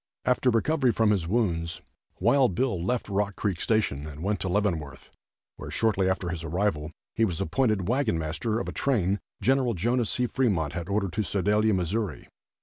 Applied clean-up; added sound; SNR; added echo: none; none; none; none.